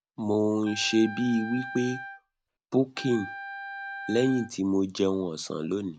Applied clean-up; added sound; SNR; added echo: none; Wind instrument, woodwind instrument; 12 dB; none.